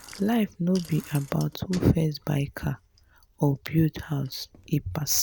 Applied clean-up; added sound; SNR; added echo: none; Bicycle; 20 dB; none.